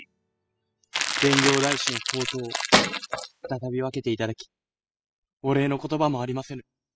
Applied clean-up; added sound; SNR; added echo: classical method spectral subtraction.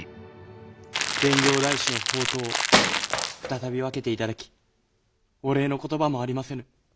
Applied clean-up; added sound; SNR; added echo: none; Wood + Crackle; -3 dB; none.